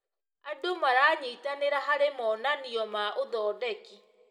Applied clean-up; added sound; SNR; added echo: none; none; none; reverberation time 0.8 s.